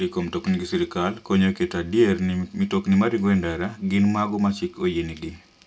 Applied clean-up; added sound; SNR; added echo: none; none; none; none.